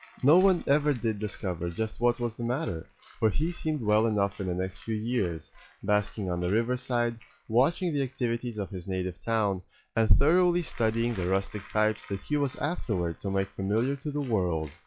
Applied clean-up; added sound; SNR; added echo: classical method log-MMSE.